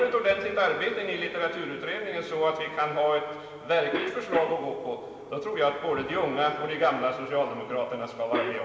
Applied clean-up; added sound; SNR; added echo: none; Cough; 13 dB; reverberation time 2.6 s.